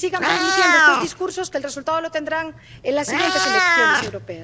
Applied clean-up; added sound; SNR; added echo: none; Meow; -4 dB; none.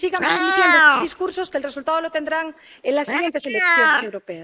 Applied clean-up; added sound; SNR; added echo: neural mask model Resemble Enhance denoiser.